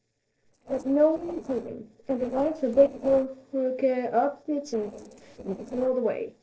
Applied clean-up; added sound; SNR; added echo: neural separator model SepFormer DNS4.